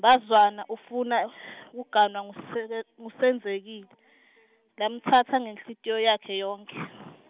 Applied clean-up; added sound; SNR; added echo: none; none; none; none.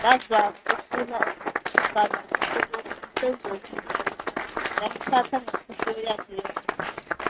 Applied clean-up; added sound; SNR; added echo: neural mask model RNNoise.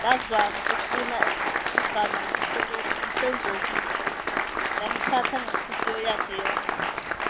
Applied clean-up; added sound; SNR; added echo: none; Applause; -4 dB; none.